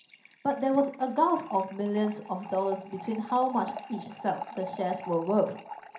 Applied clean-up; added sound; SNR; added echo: none; Fill (with liquid) / Trickle, dribble; 14 dB; reverberation time 0.5 s.